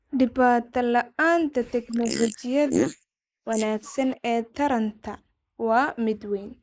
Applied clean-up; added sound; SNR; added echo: neural mask model Resemble Enhance denoiser.